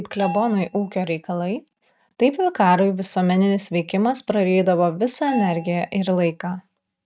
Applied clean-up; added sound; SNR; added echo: neural mask model RNNoise.